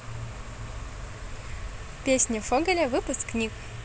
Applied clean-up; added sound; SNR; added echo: none; none; none; none.